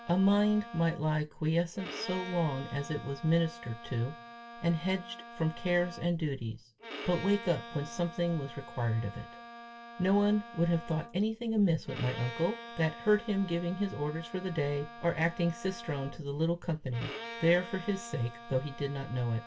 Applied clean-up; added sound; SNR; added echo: none; Bowed string instrument; 14 dB; reverberation time 0.2 s.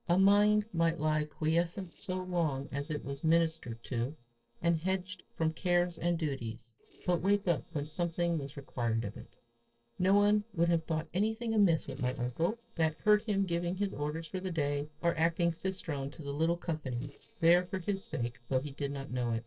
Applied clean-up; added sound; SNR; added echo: neural separator model SepFormer DNS4.